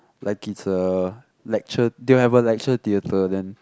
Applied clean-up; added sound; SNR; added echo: none; none; none; none.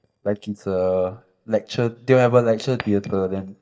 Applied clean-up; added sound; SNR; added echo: neural mask model DeepFilterNet 3.